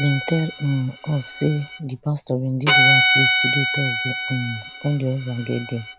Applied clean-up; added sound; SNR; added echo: none; Bowed string instrument; -1 dB; none.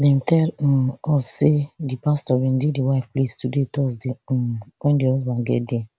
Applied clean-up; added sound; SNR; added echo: none; none; none; none.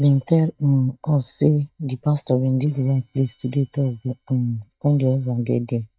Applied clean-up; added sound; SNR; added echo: neural mask model DeepFilterNet 3.